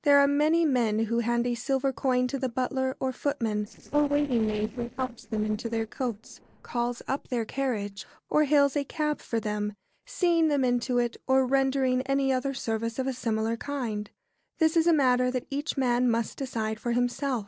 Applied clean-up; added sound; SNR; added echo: neural separator model SepFormer DNS4.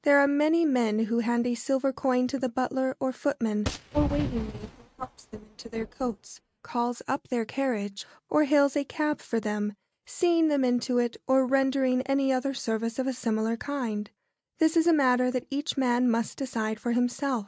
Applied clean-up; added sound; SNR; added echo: neural mask model RNNoise.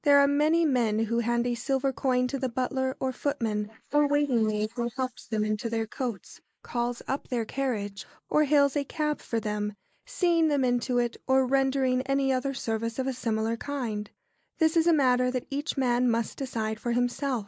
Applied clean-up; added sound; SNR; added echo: neural mask model Resemble Enhance denoiser.